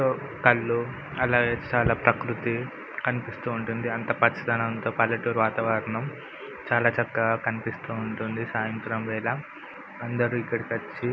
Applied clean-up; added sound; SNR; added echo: none; none; none; none.